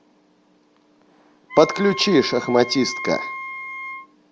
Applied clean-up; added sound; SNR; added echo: none; Wind instrument, woodwind instrument; 10 dB; none.